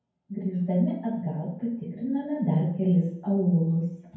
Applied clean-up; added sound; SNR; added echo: none; none; none; reverberation time 0.9 s.